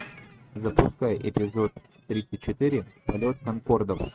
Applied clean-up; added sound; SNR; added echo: neural mask model RNNoise.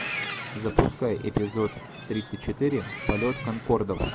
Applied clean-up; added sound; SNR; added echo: none; Boat, Water vehicle; 8 dB; none.